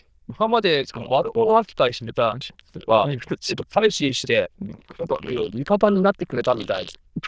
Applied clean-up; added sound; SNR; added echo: neural diffusion model UNIVERSE++.